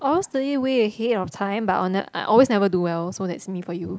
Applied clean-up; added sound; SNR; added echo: none; none; none; none.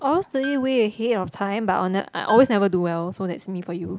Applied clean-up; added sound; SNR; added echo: none; Piano; 20 dB; none.